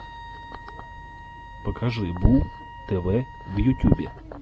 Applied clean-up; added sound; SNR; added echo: none; Wind instrument, woodwind instrument; 17 dB; none.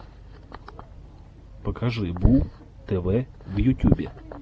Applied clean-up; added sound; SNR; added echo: none; none; none; none.